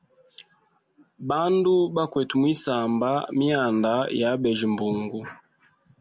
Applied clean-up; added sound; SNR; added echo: none; none; none; none.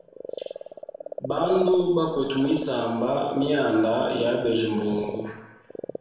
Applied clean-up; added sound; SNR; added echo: none; Frog; 11 dB; reverberation time 0.8 s.